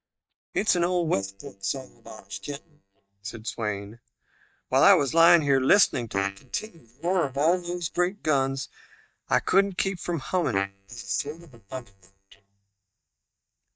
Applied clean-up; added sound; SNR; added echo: neural mask model DeepFilterNet 3.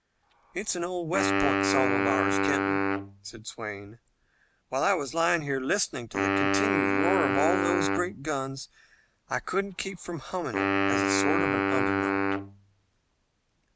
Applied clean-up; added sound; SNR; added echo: none; Wind instrument, woodwind instrument; -4 dB; none.